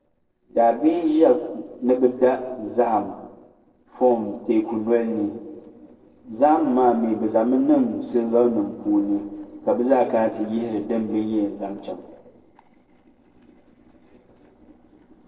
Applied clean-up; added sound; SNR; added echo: neural separator model SepFormer DNS4.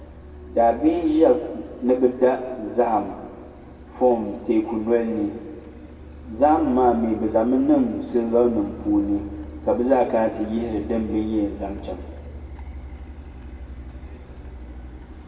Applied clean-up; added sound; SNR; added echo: none; Truck; 17 dB; reverberation time 1.4 s.